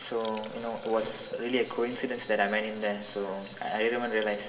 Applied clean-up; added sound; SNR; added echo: none; Liquid; 17 dB; reverberation time 2.5 s.